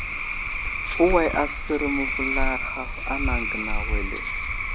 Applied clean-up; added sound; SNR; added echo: none; Cricket / Frog; -1 dB; none.